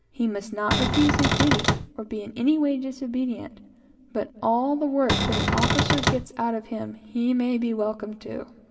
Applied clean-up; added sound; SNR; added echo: none; Cupboard open or close; -3 dB; reverberation time 1.4 s.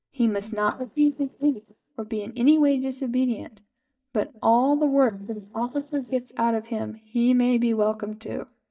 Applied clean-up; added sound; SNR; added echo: neural mask model DeepFilterNet 3.